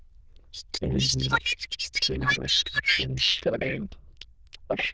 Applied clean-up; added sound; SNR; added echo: neural diffusion model UNIVERSE++.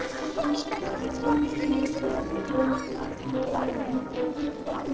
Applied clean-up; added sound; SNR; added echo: neural separator model SepFormer DNS4.